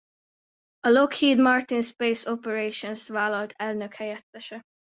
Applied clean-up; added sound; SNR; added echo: none; none; none; none.